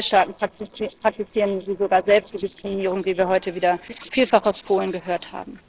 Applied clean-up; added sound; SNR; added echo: neural separator model SepFormer DNS4.